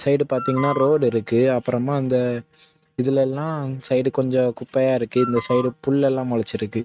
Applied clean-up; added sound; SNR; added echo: neural mask model RNNoise.